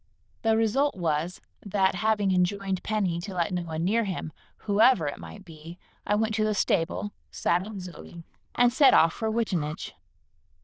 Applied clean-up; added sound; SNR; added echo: neural diffusion model UNIVERSE++.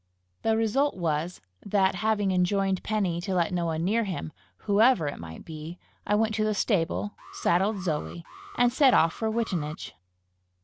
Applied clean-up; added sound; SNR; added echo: none; Alarm; 20 dB; none.